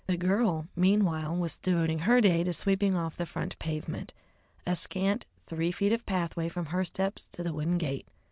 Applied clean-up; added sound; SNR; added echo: none; none; none; none.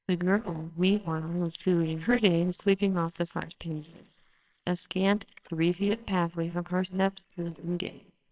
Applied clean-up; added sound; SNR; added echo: neural separator model SepFormer WHAMR!.